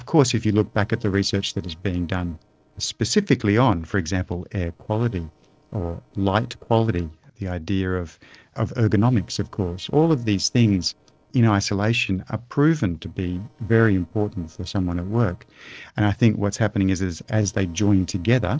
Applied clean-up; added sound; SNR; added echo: neural separator model SepFormer DNS4.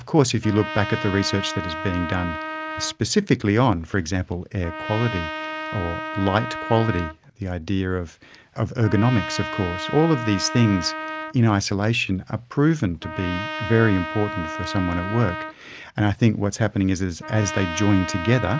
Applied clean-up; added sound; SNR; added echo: none; Trumpet; 10 dB; none.